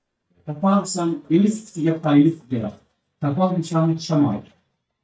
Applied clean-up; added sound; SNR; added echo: neural mask model DeepFilterNet 3.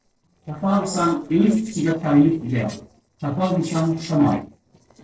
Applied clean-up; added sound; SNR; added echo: neural separator model SepFormer DNS4.